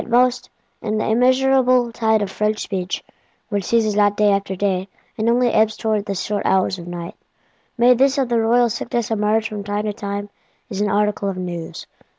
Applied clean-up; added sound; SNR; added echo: none; none; none; none.